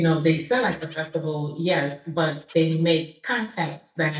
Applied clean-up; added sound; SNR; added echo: neural mask model DeepFilterNet 3.